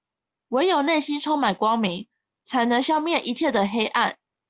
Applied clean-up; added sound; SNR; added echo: none; none; none; none.